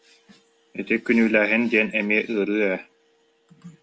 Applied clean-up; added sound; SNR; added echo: none; none; none; none.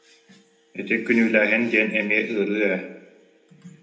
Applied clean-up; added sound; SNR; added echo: none; none; none; reverberation time 0.7 s.